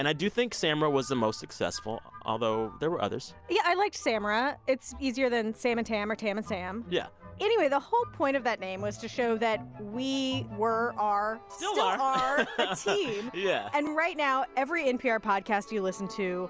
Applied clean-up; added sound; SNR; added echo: none; none; none; none.